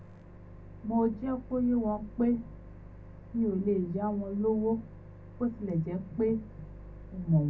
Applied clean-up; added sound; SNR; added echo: none; Microwave oven; 15 dB; reverberation time 0.4 s.